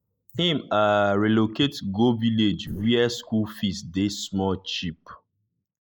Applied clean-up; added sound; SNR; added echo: neural mask model Resemble Enhance denoiser.